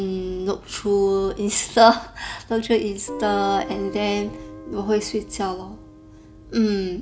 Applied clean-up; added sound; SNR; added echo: none; Guitar; 17 dB; none.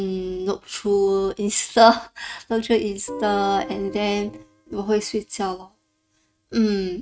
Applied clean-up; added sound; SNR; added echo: neural mask model RNNoise.